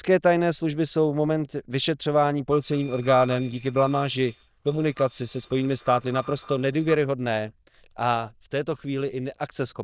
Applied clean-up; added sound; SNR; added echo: neural diffusion model UNIVERSE++.